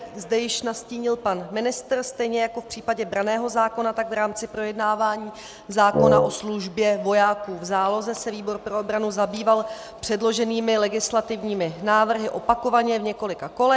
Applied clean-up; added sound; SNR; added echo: none; Wind instrument, woodwind instrument; -3 dB; none.